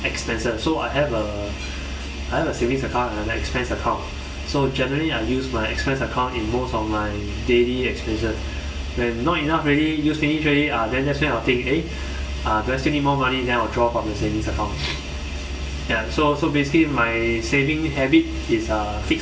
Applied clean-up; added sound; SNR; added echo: none; none; none; reverberation time 0.2 s.